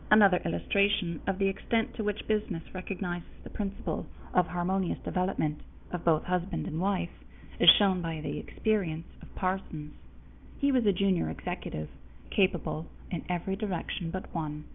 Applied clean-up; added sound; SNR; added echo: none; none; none; none.